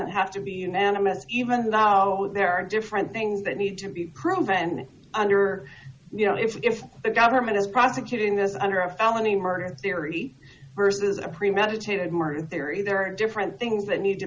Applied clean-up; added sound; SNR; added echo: none; none; none; none.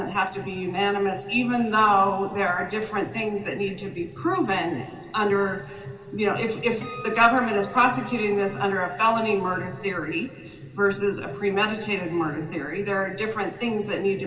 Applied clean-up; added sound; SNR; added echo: none; Acoustic guitar; 17 dB; reverberation time 2.2 s.